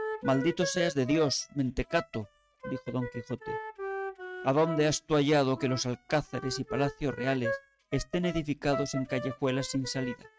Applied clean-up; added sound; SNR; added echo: neural mask model RNNoise.